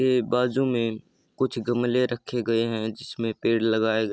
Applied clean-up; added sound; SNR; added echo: none; none; none; none.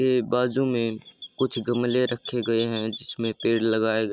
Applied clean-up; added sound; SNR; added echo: none; Chirp, tweet; 15 dB; none.